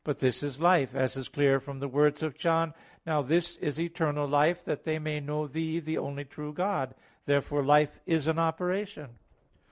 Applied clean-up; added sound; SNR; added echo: none; none; none; none.